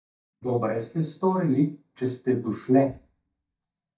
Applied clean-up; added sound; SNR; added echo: neural mask model DeepFilterNet 3.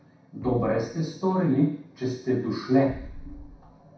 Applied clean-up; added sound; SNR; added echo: none; Thump, thud; 19 dB; reverberation time 0.6 s.